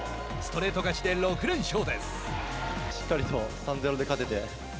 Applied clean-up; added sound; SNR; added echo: none; none; none; none.